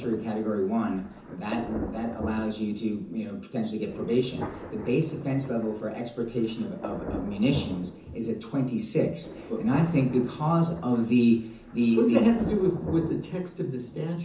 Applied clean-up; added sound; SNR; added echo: none; Thunder; 13 dB; reverberation time 0.6 s.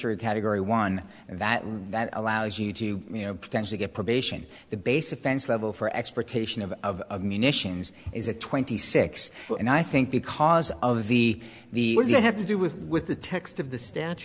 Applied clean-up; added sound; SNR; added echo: none; none; none; none.